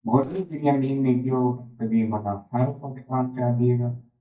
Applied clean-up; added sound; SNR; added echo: neural mask model DeepFilterNet 3.